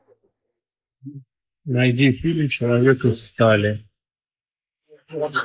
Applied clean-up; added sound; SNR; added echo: neural mask model Resemble Enhance denoiser.